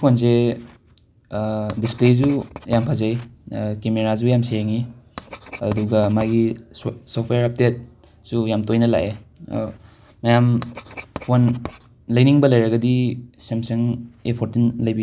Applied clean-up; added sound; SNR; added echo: none; Writing; 19 dB; none.